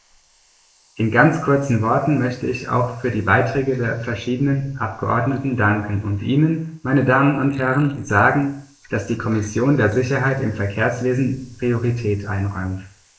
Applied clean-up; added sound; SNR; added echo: neural mask model Resemble Enhance denoiser.